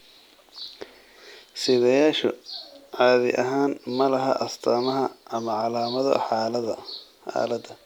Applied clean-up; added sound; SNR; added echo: none; none; none; none.